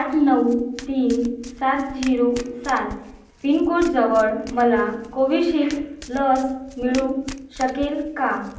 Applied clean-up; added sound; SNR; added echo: none; Domestic sounds, home sounds; 19 dB; reverberation time 0.6 s.